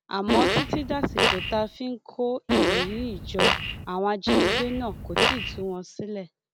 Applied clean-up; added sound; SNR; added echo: none; Fart; -5 dB; none.